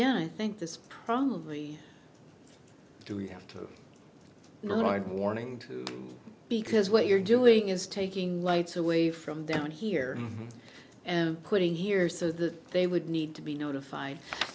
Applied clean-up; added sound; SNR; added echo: none; none; none; none.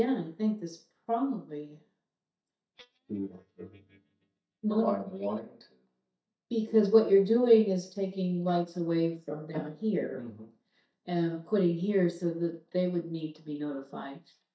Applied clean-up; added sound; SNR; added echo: neural mask model DeepFilterNet 3.